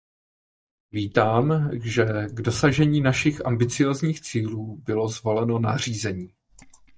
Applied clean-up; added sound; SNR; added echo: neural mask model DeepFilterNet 3.